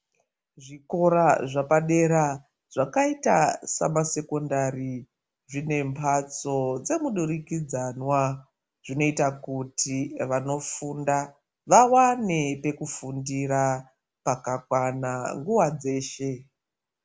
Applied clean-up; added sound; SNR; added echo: none; none; none; none.